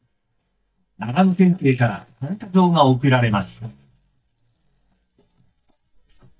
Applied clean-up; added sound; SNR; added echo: neural mask model DeepFilterNet 3.